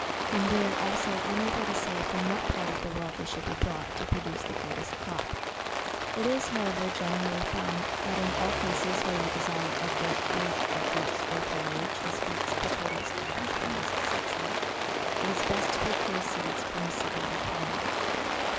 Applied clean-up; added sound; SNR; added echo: none; Rain; -4 dB; none.